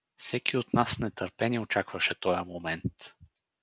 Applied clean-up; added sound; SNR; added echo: none; none; none; none.